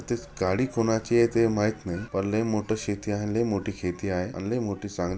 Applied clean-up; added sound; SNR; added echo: none; none; none; none.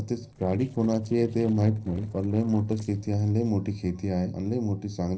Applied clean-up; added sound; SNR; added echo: neural separator model SepFormer DNS4.